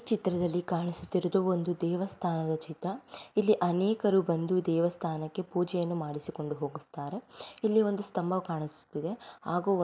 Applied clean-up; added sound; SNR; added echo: none; none; none; none.